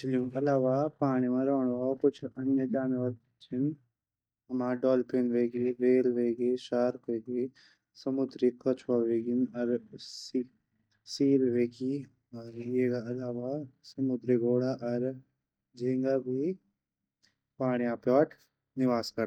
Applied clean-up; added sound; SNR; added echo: neural mask model DeepFilterNet 3.